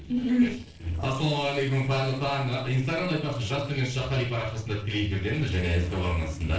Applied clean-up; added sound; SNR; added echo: neural separator model SepFormer DNS4.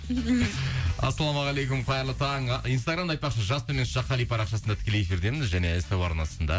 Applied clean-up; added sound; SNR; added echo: none; none; none; none.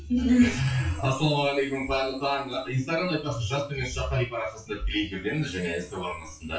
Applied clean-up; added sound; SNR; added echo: classical method WPE with log-MMSE.